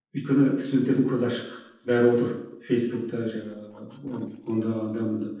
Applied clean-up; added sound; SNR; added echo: neural separator model SepFormer DNS4.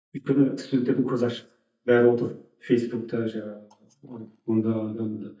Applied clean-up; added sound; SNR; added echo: neural mask model DeepFilterNet 3.